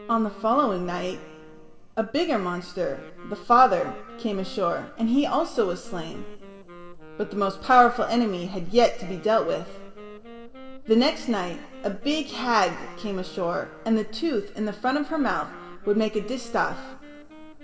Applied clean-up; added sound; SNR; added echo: none; Wind instrument, woodwind instrument; 20 dB; reverberation time 2.5 s.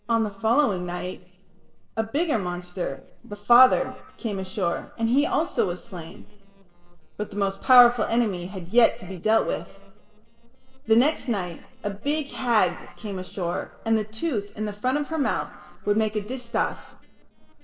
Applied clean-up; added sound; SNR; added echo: neural separator model SepFormer DNS4.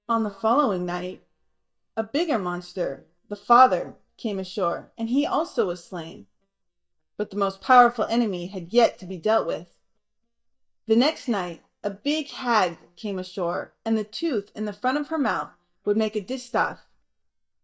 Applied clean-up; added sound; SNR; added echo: neural mask model DeepFilterNet 3.